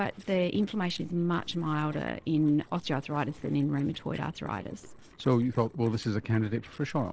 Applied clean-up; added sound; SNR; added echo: neural separator model SepFormer DNS4.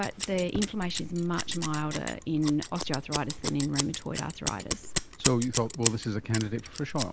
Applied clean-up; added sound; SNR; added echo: none; Scissors; 4 dB; none.